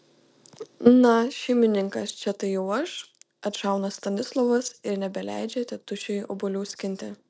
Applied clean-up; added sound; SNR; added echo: none; none; none; none.